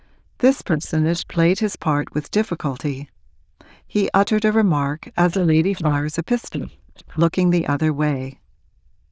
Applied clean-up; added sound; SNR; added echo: neural diffusion model UNIVERSE++.